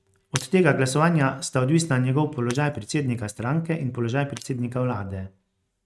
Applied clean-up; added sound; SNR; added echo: neural mask model RNNoise.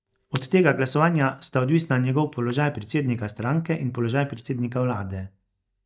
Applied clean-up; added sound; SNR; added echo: neural mask model DeepFilterNet 3.